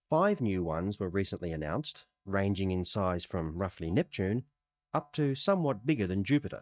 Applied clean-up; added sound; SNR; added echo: neural mask model DeepFilterNet 3.